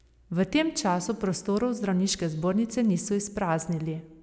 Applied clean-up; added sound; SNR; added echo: none; none; none; none.